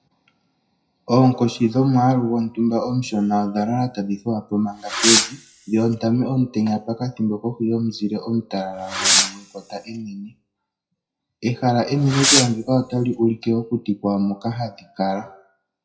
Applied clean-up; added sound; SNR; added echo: classical method WPE with log-MMSE.